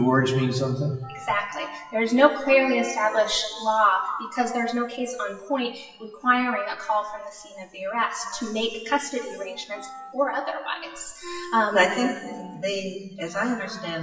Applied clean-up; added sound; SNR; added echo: classical method WPE with log-MMSE.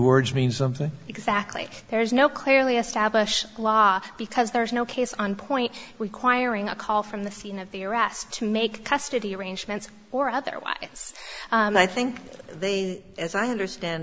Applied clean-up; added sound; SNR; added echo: none; none; none; none.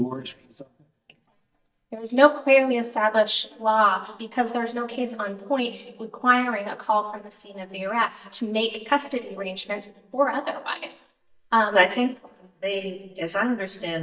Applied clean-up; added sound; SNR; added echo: neural mask model DeepFilterNet 3.